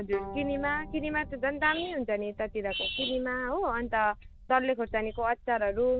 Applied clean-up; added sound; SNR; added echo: none; Wind + Bowed string instrument; 14 dB; none.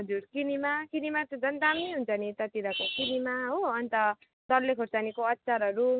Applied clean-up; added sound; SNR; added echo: none; none; none; none.